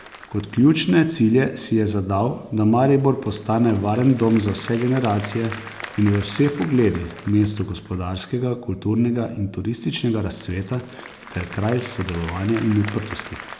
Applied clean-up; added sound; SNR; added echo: none; Applause / Crowd; 18 dB; none.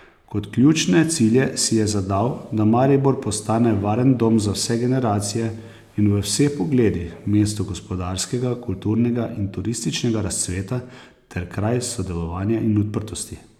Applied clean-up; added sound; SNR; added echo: none; none; none; none.